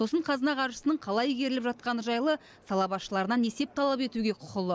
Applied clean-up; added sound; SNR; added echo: none; none; none; none.